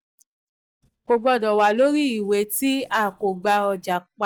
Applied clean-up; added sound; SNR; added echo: neural mask model DeepFilterNet 3.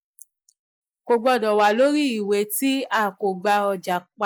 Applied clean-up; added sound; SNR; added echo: neural mask model Resemble Enhance denoiser.